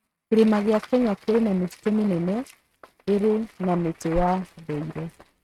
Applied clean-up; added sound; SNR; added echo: neural mask model RNNoise.